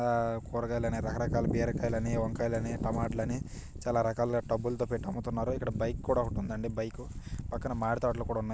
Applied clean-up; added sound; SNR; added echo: none; none; none; none.